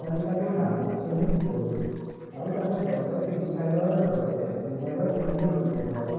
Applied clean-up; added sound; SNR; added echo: neural separator model SepFormer DNS4.